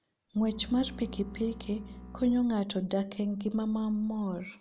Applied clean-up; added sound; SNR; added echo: none; Bowed string instrument; 15 dB; none.